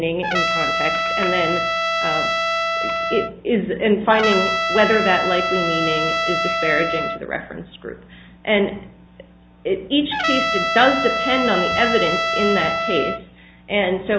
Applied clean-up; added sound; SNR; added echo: none; Trumpet; 0 dB; none.